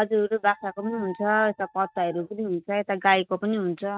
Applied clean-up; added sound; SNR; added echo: neural mask model RNNoise.